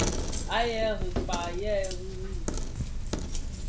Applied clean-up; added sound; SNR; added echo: none; Tearing + Coin (dropping); -3 dB; none.